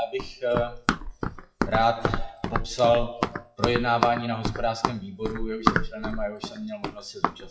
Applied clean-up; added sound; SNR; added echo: classical method WPE with log-MMSE.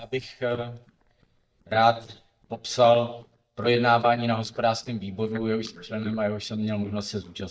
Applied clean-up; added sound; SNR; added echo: neural mask model DeepFilterNet 3.